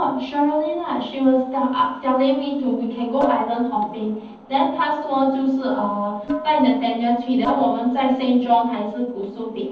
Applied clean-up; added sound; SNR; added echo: neural separator model SepFormer DNS4.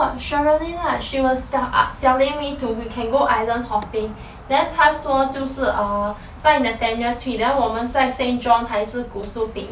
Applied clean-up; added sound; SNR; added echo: none; none; none; none.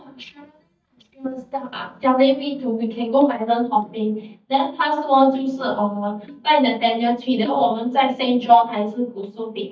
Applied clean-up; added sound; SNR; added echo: neural mask model DeepFilterNet 3.